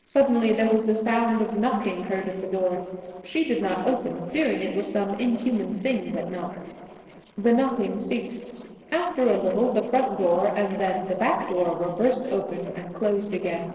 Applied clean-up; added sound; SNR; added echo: neural separator model SepFormer DNS4.